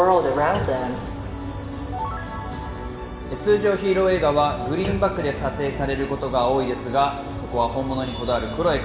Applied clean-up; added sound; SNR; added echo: none; Thump, thud; 18 dB; reverberation time 1.1 s.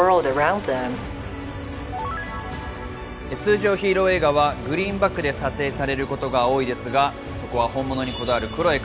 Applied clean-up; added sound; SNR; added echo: none; none; none; none.